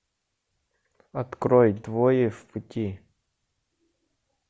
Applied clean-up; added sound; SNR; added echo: none; none; none; none.